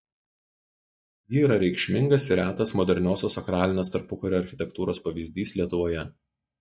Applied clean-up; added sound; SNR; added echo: neural mask model DeepFilterNet 3.